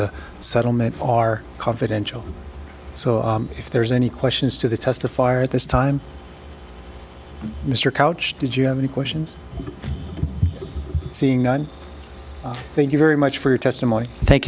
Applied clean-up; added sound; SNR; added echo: none; none; none; none.